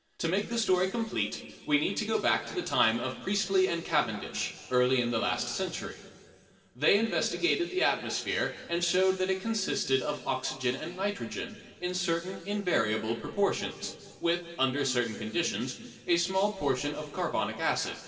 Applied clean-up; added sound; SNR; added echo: none; none; none; reverberation time 2.2 s.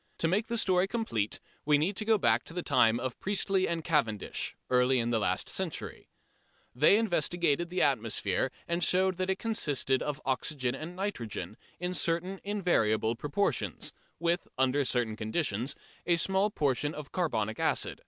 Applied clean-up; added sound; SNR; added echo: none; none; none; none.